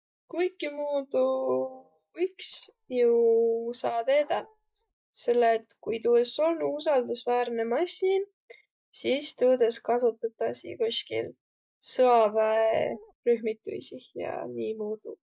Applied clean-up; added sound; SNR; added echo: neural mask model DeepFilterNet 3.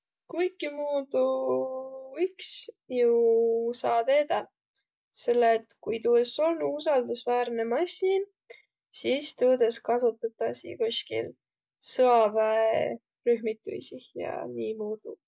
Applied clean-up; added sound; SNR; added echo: none; none; none; none.